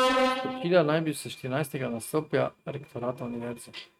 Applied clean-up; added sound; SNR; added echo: neural mask model RNNoise.